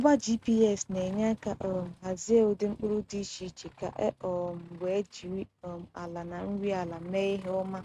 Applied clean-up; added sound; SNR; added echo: neural mask model RNNoise.